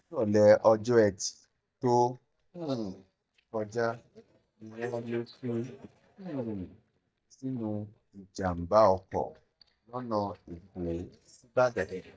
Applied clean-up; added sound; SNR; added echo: neural mask model DeepFilterNet 3.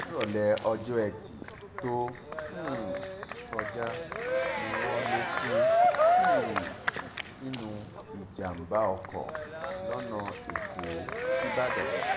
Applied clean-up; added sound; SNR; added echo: none; Cheering; -4 dB; reverberation time 0.6 s.